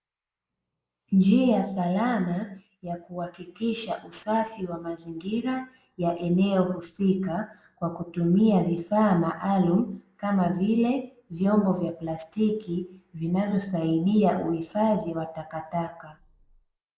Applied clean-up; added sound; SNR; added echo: neural mask model Resemble Enhance denoiser.